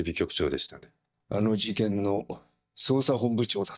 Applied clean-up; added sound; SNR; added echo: neural mask model DeepFilterNet 3.